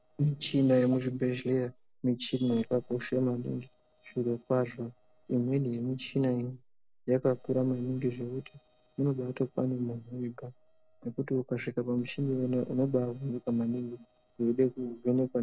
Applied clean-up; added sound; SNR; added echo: neural separator model SepFormer DNS4.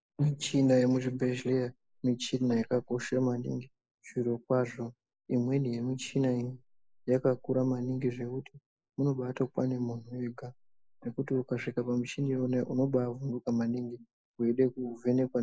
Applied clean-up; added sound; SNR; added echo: neural mask model Resemble Enhance denoiser.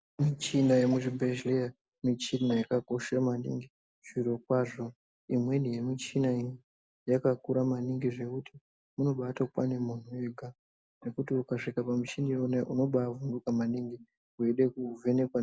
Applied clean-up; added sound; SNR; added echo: none; none; none; none.